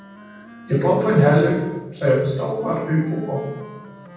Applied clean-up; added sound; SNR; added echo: none; Wind instrument, woodwind instrument; 19 dB; reverberation time 1.2 s.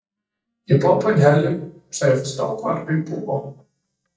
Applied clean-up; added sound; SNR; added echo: neural mask model DeepFilterNet 3.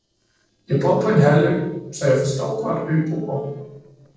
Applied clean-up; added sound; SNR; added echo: neural separator model SepFormer DNS4.